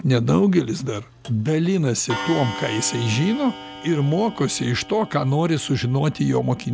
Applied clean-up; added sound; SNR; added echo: none; Clock; 15 dB; none.